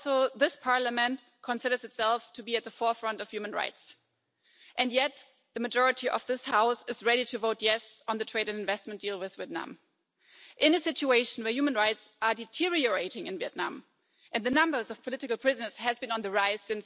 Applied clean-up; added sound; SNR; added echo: none; none; none; none.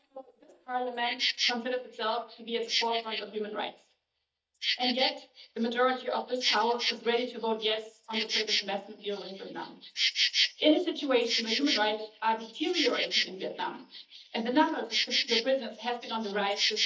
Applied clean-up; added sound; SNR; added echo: neural mask model DeepFilterNet 3.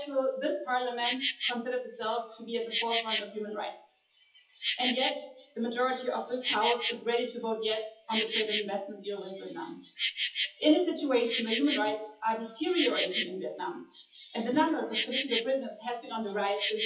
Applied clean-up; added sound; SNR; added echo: classical method WPE with log-MMSE.